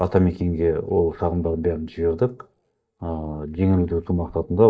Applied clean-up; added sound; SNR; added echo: neural mask model DeepFilterNet 3.